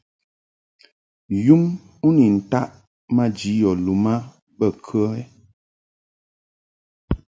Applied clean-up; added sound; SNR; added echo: none; none; none; none.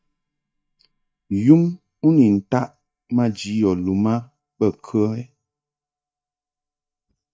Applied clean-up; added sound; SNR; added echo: neural mask model DeepFilterNet 3.